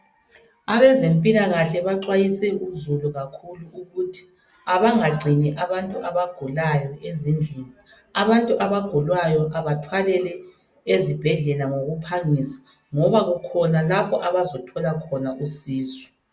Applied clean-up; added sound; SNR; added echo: none; none; none; none.